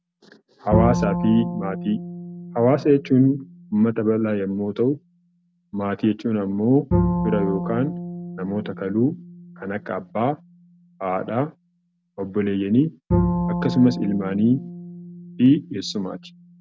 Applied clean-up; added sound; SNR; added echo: none; Bowed string instrument; 6 dB; none.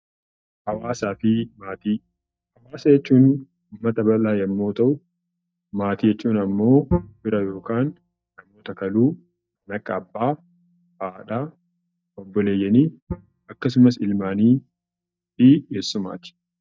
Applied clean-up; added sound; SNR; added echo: neural mask model DeepFilterNet 3.